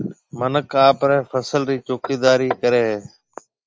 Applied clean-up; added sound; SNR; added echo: neural mask model Resemble Enhance denoiser.